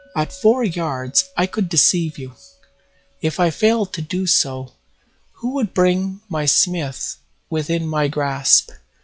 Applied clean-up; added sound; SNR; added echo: classical method log-MMSE.